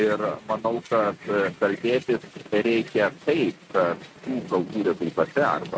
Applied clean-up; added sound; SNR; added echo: neural mask model RNNoise.